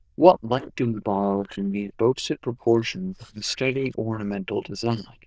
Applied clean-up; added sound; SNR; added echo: neural diffusion model UNIVERSE++.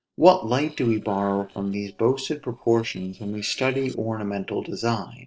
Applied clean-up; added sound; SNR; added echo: neural separator model SepFormer DNS4.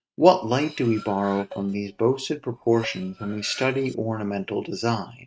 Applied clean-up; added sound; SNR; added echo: neural mask model RNNoise.